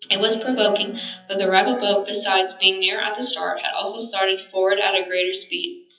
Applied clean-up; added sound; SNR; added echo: classical method WPE with log-MMSE.